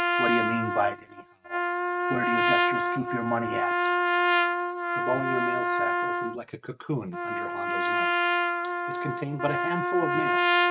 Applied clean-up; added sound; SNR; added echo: neural mask model RNNoise.